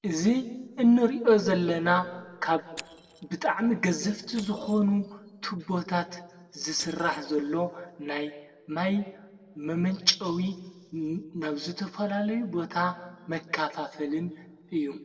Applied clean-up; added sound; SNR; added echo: neural separator model SepFormer DNS4.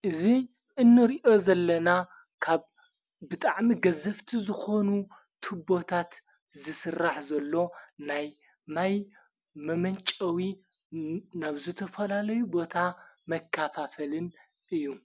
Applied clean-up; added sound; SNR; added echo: none; none; none; none.